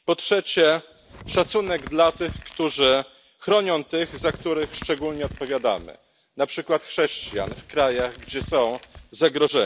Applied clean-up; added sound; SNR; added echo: none; Tearing; 17 dB; none.